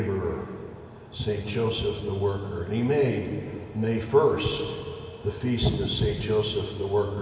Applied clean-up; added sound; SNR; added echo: none; none; none; reverberation time 1.9 s.